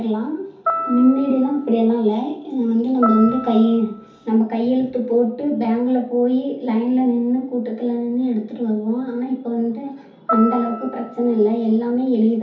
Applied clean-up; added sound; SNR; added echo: none; Piano; 10 dB; reverberation time 0.5 s.